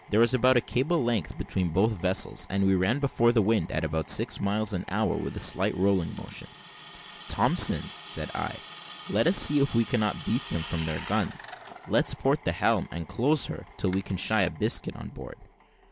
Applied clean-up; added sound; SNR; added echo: none; Drill; 19 dB; none.